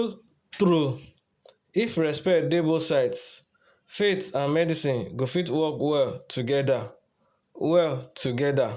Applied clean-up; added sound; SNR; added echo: none; none; none; none.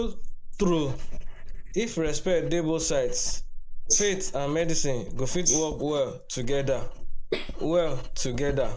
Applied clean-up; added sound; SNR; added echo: neural mask model Resemble Enhance denoiser.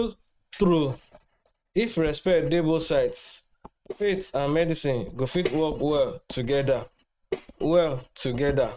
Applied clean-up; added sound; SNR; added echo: neural mask model RNNoise.